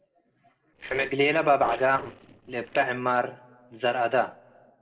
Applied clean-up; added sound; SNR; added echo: neural separator model SepFormer DNS4.